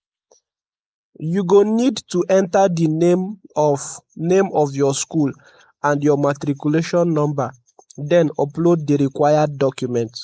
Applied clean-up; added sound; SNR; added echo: neural mask model Resemble Enhance denoiser.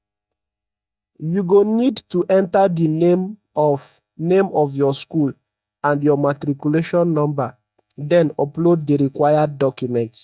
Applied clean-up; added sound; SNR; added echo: neural mask model DeepFilterNet 3.